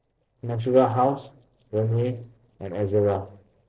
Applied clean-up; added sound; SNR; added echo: neural separator model SepFormer DNS4.